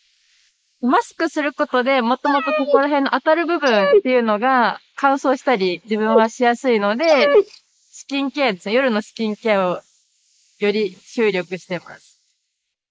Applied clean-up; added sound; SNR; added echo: neural mask model Resemble Enhance denoiser.